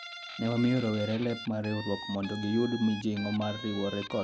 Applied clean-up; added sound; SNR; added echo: none; Guitar; 12 dB; none.